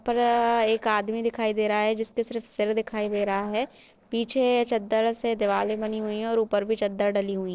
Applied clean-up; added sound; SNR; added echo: neural separator model SepFormer DNS4.